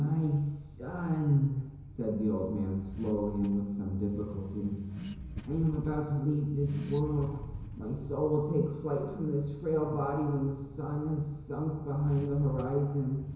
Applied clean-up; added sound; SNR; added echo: none; Accelerating, revving, vroom / Car; 15 dB; reverberation time 1.0 s.